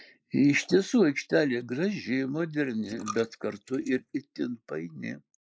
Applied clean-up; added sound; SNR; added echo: neural mask model Resemble Enhance denoiser.